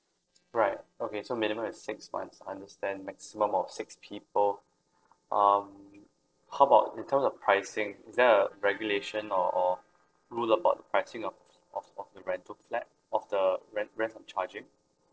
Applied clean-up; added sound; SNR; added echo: neural separator model SepFormer DNS4.